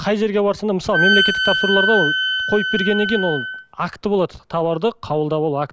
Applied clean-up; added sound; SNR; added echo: none; Wind instrument, woodwind instrument; 0 dB; none.